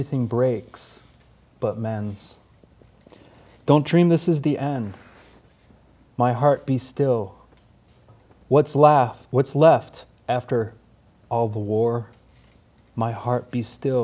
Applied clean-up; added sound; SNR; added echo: none; none; none; none.